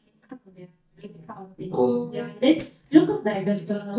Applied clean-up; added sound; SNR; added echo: neural mask model DeepFilterNet 3.